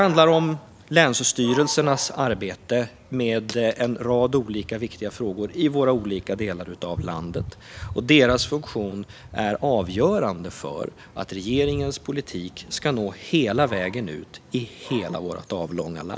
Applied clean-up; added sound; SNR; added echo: none; Dog; 16 dB; none.